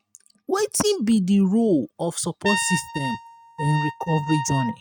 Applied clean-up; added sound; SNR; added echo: neural mask model RNNoise.